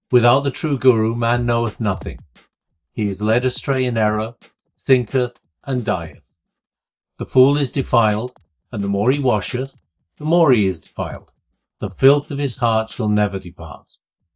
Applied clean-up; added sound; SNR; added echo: neural mask model DeepFilterNet 3.